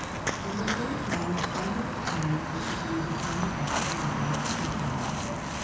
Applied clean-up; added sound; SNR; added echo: none; Walk, footsteps; -3 dB; reverberation time 0.6 s.